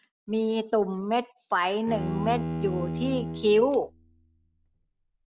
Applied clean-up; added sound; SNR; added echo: none; Bowed string instrument; 6 dB; none.